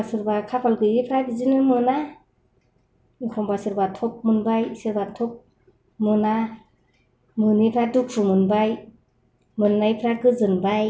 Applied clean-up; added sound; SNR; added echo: none; none; none; none.